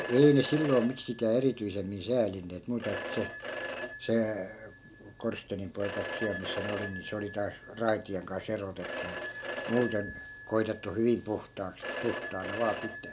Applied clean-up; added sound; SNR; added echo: none; Telephone; 6 dB; none.